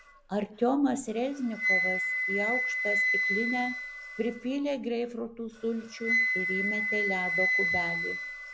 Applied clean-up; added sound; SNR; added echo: none; Wind instrument, woodwind instrument; -2 dB; none.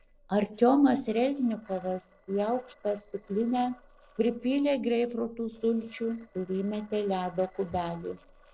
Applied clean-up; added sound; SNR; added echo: neural separator model SepFormer DNS4.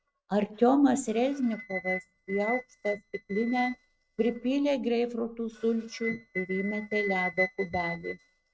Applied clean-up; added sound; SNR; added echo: neural mask model RNNoise.